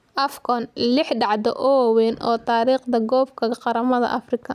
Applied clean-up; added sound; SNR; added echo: none; none; none; none.